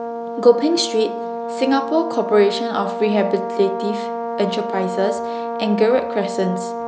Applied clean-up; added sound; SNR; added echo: none; Brass instrument; 6 dB; none.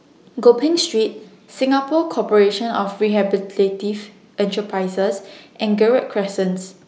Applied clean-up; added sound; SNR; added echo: none; none; none; none.